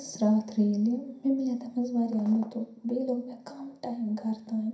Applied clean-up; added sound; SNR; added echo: none; none; none; reverberation time 0.5 s.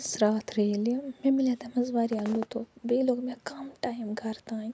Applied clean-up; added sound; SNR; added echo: none; none; none; none.